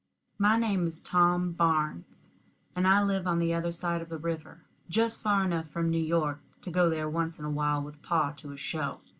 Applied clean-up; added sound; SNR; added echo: none; none; none; none.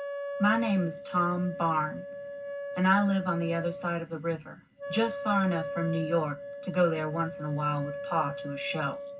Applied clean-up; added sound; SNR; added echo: none; Wind instrument, woodwind instrument; 8 dB; reverberation time 0.4 s.